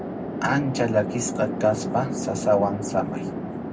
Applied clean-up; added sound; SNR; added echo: none; Chatter / Traffic noise, roadway noise / Train; 4 dB; reverberation time 0.3 s.